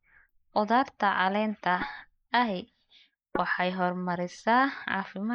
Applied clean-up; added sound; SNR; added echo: neural mask model Resemble Enhance denoiser.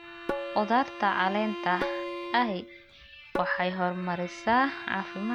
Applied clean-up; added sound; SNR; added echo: none; Tabla + Bowed string instrument; 8 dB; none.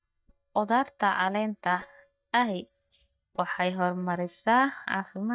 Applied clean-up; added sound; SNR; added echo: neural mask model DeepFilterNet 3.